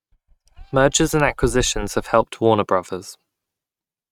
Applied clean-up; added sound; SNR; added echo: neural mask model RNNoise.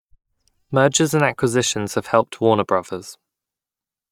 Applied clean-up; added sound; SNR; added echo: neural mask model DeepFilterNet 3.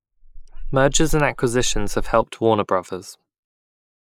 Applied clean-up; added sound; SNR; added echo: neural mask model Resemble Enhance denoiser.